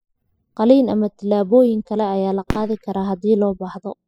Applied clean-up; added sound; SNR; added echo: classical method spectral subtraction.